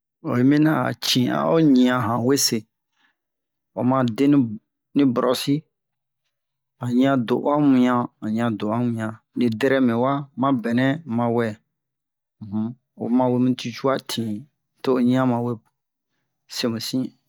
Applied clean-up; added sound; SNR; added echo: none; none; none; none.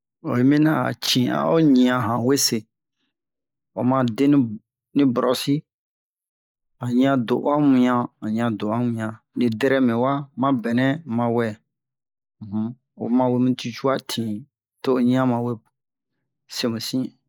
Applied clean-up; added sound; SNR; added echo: neural mask model Resemble Enhance denoiser.